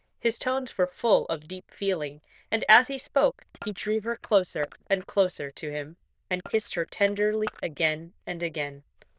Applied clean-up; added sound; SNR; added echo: neural diffusion model UNIVERSE++.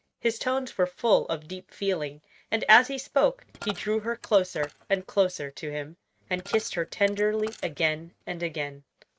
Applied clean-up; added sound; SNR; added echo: neural mask model RNNoise.